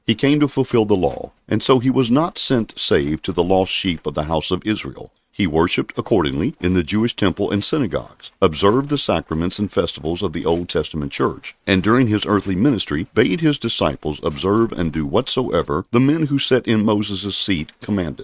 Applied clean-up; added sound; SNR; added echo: neural mask model RNNoise.